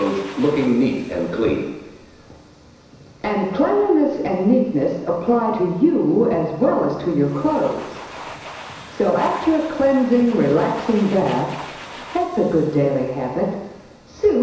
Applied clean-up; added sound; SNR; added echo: none; Domestic sounds, home sounds; 19 dB; reverberation time 1.0 s.